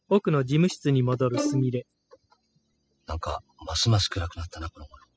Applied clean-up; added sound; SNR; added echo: classical method spectral subtraction.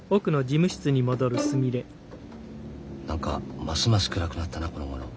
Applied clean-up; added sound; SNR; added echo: none; Bowed string instrument; 9 dB; none.